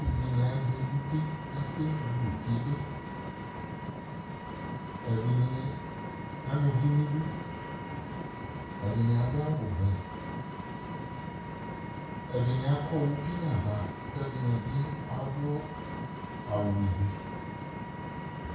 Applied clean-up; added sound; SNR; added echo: none; Vehicle; 6 dB; reverberation time 0.6 s.